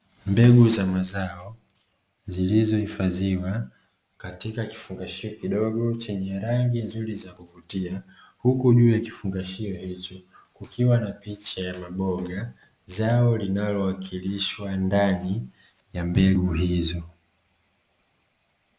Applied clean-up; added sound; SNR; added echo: none; none; none; none.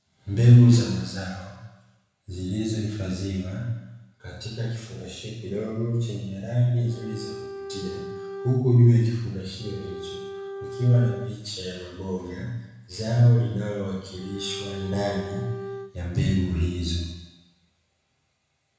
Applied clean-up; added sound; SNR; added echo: none; Bowed string instrument; 12 dB; reverberation time 1.0 s.